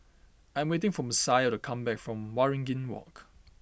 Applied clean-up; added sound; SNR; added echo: none; none; none; none.